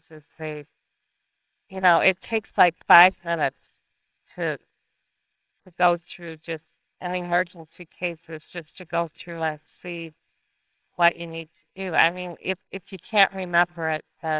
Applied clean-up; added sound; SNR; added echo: neural separator model SepFormer WHAMR!.